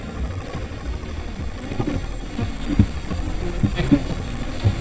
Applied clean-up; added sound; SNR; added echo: neural mask model DeepFilterNet 3.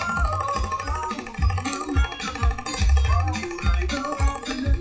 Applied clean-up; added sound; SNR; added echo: classical method WPE with log-MMSE.